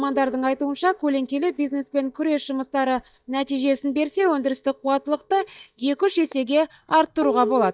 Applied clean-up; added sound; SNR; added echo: neural mask model DeepFilterNet 3.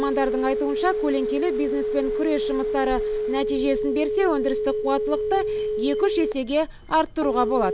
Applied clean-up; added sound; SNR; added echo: none; Telephone; 1 dB; none.